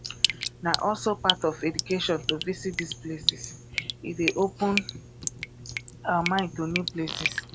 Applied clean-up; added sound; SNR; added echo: none; Drip; 3 dB; none.